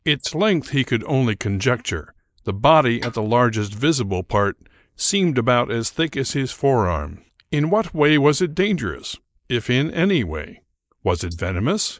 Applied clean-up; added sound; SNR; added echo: neural mask model Resemble Enhance denoiser.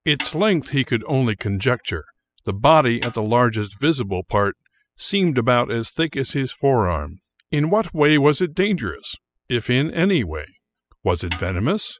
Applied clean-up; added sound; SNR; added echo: classical method spectral subtraction.